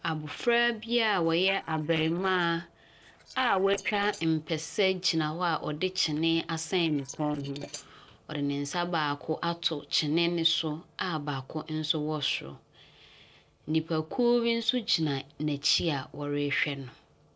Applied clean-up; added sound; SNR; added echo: neural separator model SepFormer DNS4.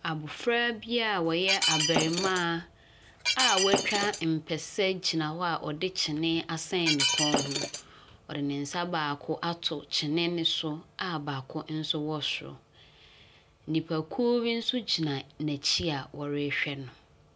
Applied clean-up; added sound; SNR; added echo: none; Shatter; -1 dB; none.